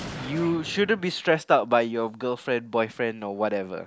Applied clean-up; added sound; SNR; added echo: none; Gunshot, gunfire; 18 dB; none.